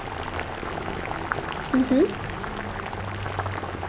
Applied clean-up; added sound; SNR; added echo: none; Boiling; 3 dB; none.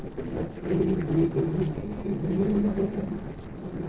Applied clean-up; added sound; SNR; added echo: neural separator model SepFormer DNS4.